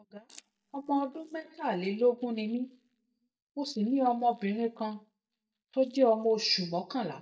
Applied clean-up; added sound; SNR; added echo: neural mask model DeepFilterNet 3.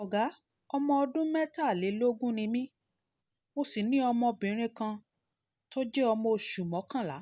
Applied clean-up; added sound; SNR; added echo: none; none; none; none.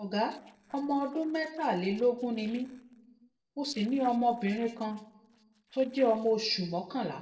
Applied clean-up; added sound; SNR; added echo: neural separator model SepFormer DNS4.